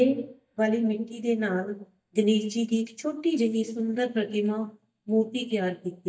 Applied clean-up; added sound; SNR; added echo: neural mask model DeepFilterNet 3.